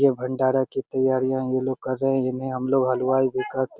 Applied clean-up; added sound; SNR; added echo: none; none; none; none.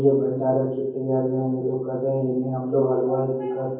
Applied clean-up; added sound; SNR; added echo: none; none; none; reverberation time 0.9 s.